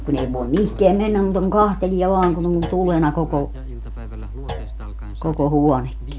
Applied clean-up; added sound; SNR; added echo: none; Thump, thud; 19 dB; none.